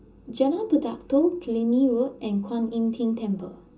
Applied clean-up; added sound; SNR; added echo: none; none; none; reverberation time 0.2 s.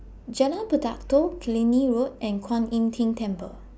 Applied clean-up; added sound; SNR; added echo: none; none; none; none.